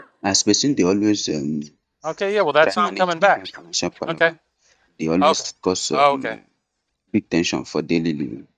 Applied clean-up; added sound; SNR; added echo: neural mask model DeepFilterNet 3.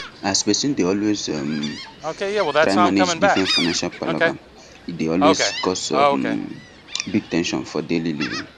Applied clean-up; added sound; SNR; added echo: none; Gull, seagull; 1 dB; none.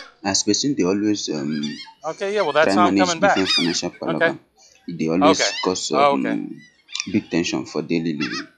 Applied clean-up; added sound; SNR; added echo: classical method log-MMSE.